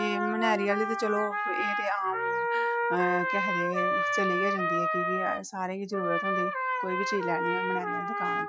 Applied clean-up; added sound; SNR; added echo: classical method Wiener filter.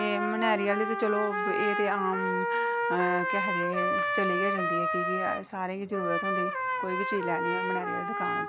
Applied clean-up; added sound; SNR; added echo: none; Trumpet; -1 dB; none.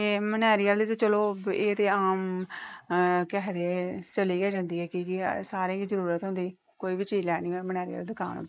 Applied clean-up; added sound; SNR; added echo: neural mask model Resemble Enhance denoiser.